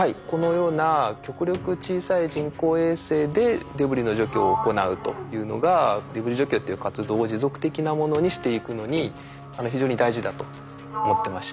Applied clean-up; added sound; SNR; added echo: none; Sliding door; 11 dB; none.